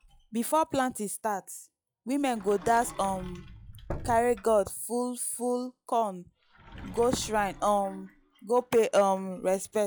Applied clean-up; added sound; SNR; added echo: classical method log-MMSE.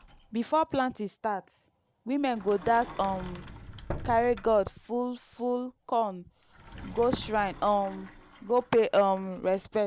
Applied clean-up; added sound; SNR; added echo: none; Sliding door; 17 dB; none.